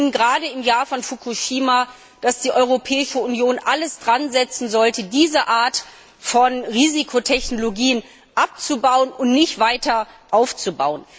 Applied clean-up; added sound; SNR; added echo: none; none; none; none.